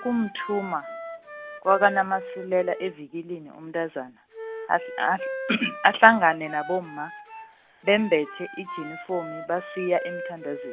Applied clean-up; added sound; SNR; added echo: none; Wind instrument, woodwind instrument; 12 dB; none.